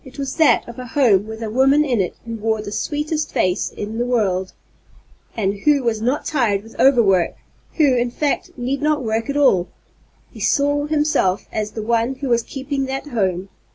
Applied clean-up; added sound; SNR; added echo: none; none; none; none.